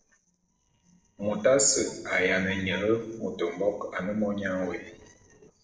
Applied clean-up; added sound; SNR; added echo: neural separator model SepFormer DNS4.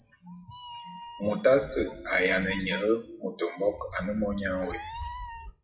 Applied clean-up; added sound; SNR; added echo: classical method WPE with log-MMSE.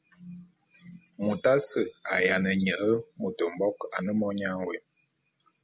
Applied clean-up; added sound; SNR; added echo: none; none; none; none.